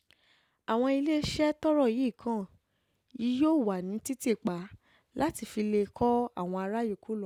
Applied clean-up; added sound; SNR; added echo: none; none; none; none.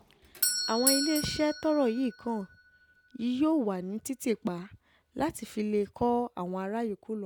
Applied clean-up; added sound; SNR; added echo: none; Doorbell; 7 dB; none.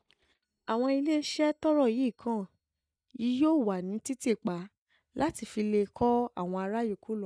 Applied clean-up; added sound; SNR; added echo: neural mask model DeepFilterNet 3.